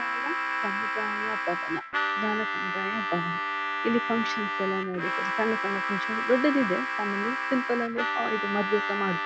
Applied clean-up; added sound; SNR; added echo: none; Harmonica; -1 dB; none.